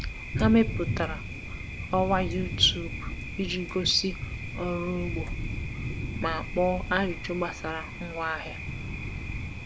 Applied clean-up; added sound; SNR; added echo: none; Thunder; 4 dB; none.